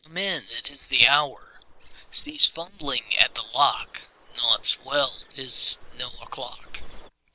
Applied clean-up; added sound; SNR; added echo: neural separator model SepFormer WHAM!.